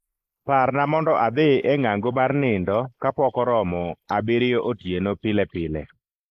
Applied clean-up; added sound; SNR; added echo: neural mask model Resemble Enhance denoiser.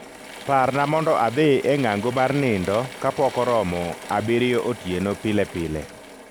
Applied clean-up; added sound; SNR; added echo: none; Drill / Mechanisms; 15 dB; none.